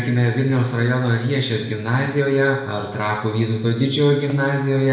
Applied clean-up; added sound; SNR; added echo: none; none; none; reverberation time 0.9 s.